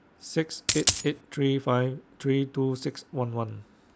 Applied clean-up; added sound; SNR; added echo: none; Coin (dropping); -2 dB; none.